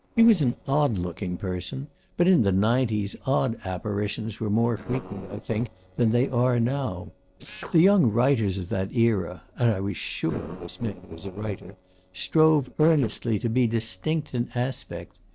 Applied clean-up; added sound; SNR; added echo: neural separator model SepFormer DNS4.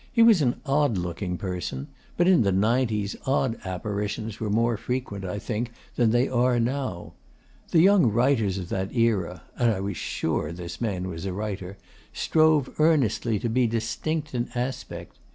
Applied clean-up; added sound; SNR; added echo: none; none; none; none.